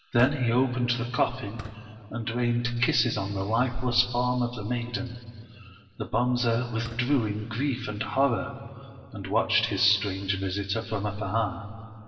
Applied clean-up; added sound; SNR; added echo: none; Fireworks; 19 dB; reverberation time 2.3 s.